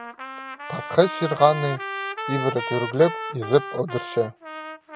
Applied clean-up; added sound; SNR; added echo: none; Trumpet; 9 dB; none.